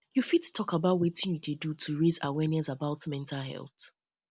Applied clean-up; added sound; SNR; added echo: none; none; none; none.